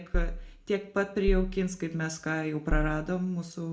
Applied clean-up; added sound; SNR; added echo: none; Bass drum; 2 dB; reverberation time 0.3 s.